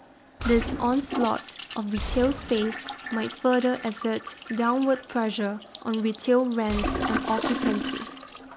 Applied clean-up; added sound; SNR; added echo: none; Toilet flush + Gunshot, gunfire; 7 dB; none.